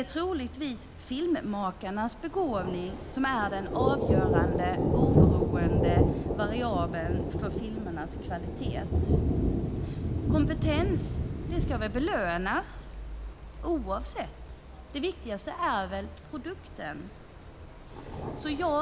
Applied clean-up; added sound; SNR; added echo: none; Thunder; -3 dB; none.